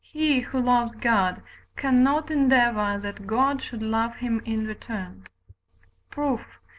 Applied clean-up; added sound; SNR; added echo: none; none; none; none.